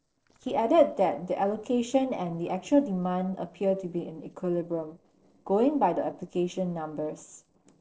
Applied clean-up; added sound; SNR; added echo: neural separator model SepFormer DNS4.